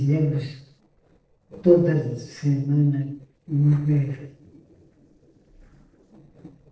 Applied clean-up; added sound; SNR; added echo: neural separator model SepFormer DNS4.